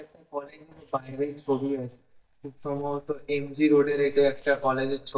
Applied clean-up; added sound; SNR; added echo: neural mask model DeepFilterNet 3.